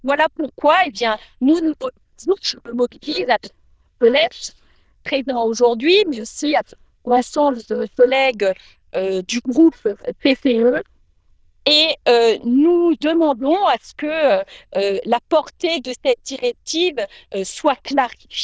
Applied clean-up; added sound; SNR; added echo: neural diffusion model UNIVERSE++.